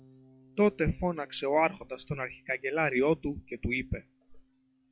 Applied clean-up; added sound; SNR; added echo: classical method log-MMSE.